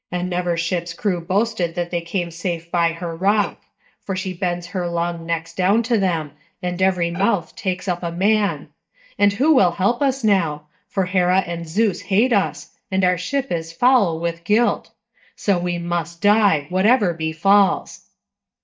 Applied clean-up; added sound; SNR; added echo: neural mask model DeepFilterNet 3.